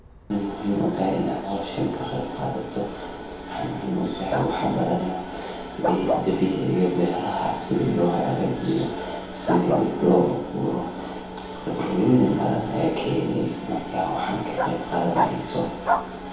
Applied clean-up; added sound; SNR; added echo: none; Bark; 9 dB; reverberation time 2.0 s.